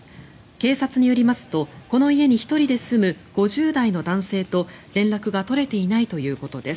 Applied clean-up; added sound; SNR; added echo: none; none; none; none.